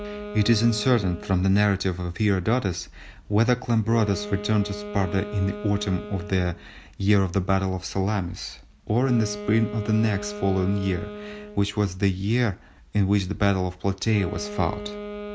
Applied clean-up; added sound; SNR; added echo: none; Wind instrument, woodwind instrument; 13 dB; none.